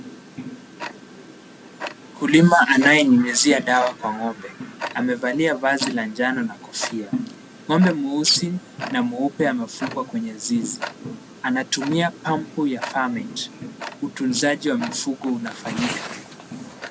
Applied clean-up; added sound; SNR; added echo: none; Tick-tock; 12 dB; none.